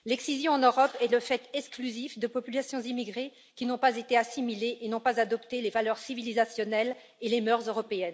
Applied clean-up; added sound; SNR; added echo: none; none; none; none.